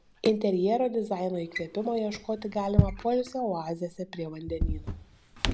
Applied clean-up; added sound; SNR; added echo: none; Drawer open or close; 3 dB; none.